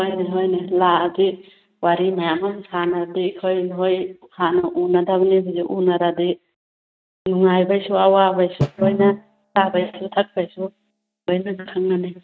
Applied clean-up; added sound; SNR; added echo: neural mask model RNNoise.